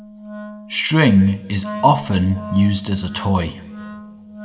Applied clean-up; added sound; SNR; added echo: none; Wind instrument, woodwind instrument; 15 dB; reverberation time 0.9 s.